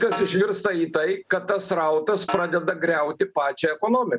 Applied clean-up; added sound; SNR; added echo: none; Snare drum; 16 dB; none.